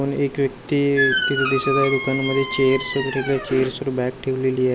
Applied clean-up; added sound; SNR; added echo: none; Squeak; 4 dB; none.